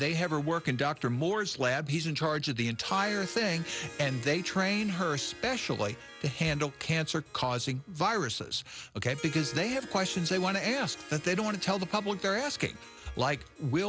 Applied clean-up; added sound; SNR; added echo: none; Harp; 17 dB; none.